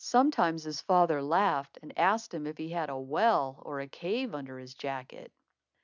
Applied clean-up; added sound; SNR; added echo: none; none; none; none.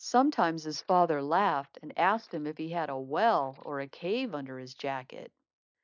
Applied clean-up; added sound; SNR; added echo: neural mask model Resemble Enhance denoiser.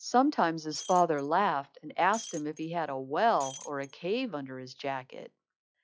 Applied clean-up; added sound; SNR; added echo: classical method log-MMSE.